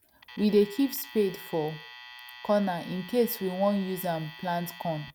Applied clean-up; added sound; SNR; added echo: none; Alarm; 18 dB; none.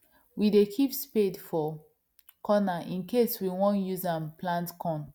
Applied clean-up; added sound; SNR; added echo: none; none; none; none.